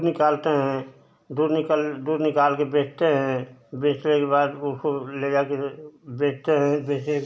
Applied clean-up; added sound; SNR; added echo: none; none; none; none.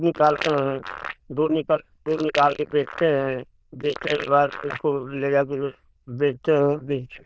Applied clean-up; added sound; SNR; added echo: neural diffusion model UNIVERSE++.